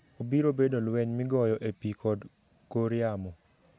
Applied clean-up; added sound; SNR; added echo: none; none; none; none.